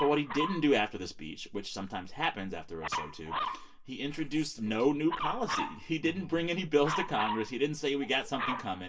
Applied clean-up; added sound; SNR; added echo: none; Dog; 8 dB; reverberation time 0.2 s.